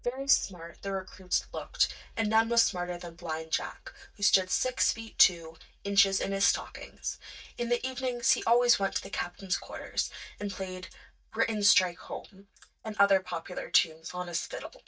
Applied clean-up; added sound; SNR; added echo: neural mask model DeepFilterNet 3.